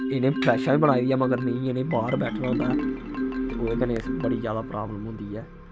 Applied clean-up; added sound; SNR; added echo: none; Marimba, xylophone; 4 dB; none.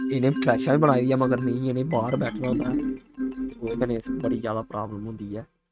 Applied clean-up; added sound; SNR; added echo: neural mask model RNNoise.